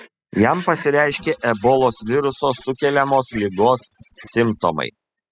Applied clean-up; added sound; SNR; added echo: classical method spectral subtraction.